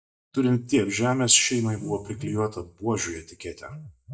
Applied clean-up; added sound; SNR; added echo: neural mask model DeepFilterNet 3.